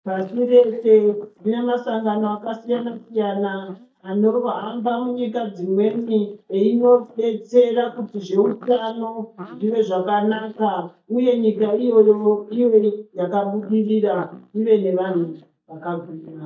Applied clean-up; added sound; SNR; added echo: neural mask model DeepFilterNet 3.